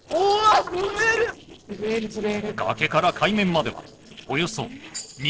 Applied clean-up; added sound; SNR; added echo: neural separator model SepFormer DNS4.